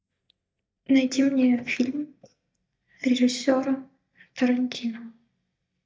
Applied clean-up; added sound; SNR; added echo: neural mask model DeepFilterNet 3.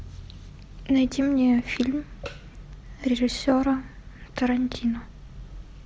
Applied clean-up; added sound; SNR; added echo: none; none; none; none.